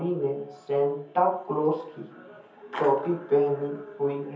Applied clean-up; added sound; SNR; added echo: none; none; none; reverberation time 0.5 s.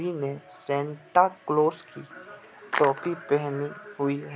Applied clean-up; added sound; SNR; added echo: none; none; none; none.